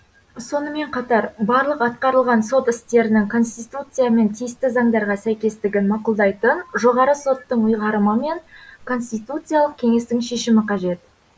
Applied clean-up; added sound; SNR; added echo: none; none; none; none.